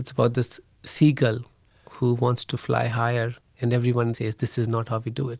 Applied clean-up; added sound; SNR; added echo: none; none; none; none.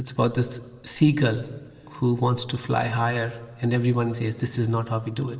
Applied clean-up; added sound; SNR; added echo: none; none; none; reverberation time 2.7 s.